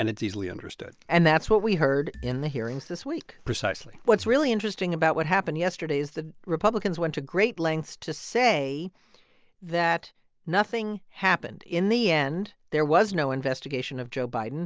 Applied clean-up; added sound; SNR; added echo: none; Marimba, xylophone; 17 dB; none.